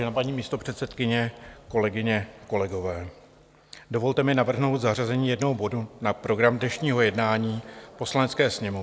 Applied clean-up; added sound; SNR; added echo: none; none; none; none.